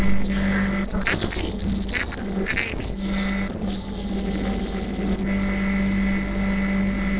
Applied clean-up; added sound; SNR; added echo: neural separator model SepFormer DNS4.